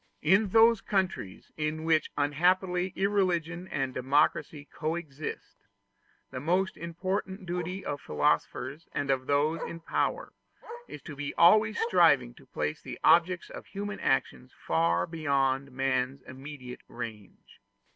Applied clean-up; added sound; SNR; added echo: none; Bark; 19 dB; none.